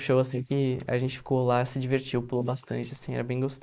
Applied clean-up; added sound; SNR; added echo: neural mask model Resemble Enhance denoiser.